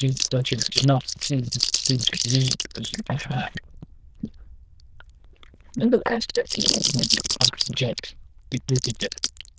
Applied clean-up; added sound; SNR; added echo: neural diffusion model UNIVERSE++.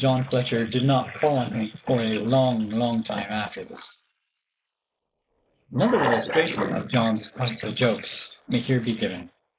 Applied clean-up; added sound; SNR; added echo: neural mask model Resemble Enhance denoiser.